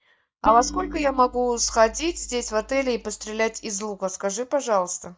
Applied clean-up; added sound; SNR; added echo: neural mask model DeepFilterNet 3.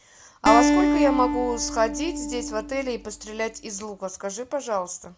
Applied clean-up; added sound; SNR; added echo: none; Acoustic guitar; -1 dB; none.